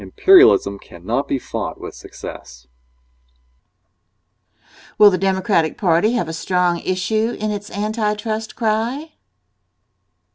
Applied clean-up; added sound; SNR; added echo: none; none; none; none.